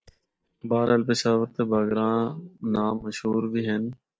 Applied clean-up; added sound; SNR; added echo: neural mask model DeepFilterNet 3.